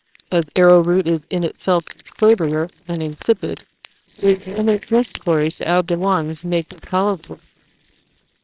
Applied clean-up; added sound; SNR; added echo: neural separator model SepFormer WHAMR!.